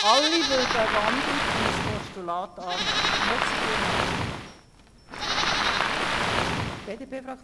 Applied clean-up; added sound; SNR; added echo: none; Livestock, farm animals, working animals + Waves, surf; -4 dB; none.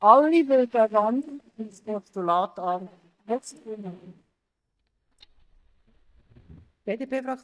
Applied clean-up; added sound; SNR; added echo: neural mask model DeepFilterNet 3.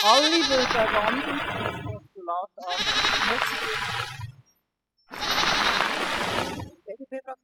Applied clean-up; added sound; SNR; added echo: classical method spectral subtraction.